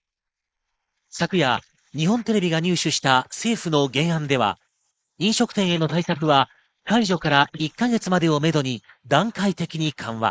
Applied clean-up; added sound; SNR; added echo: neural mask model Resemble Enhance denoiser.